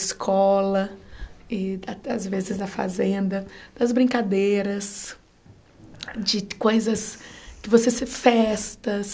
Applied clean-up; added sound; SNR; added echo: none; none; none; none.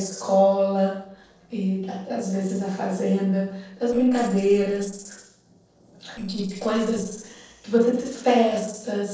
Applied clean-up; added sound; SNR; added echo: neural separator model SepFormer DNS4.